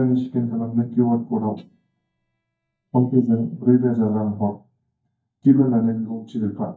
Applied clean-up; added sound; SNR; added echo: neural mask model DeepFilterNet 3.